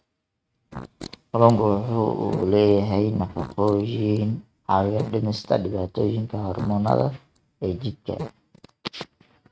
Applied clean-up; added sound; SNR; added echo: neural mask model RNNoise.